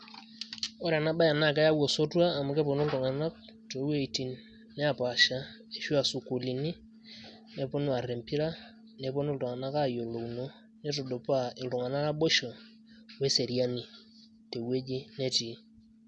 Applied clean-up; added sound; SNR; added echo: none; none; none; none.